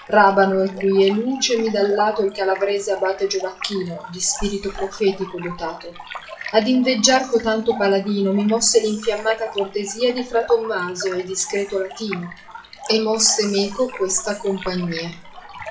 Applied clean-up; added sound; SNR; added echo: classical method WPE with log-MMSE.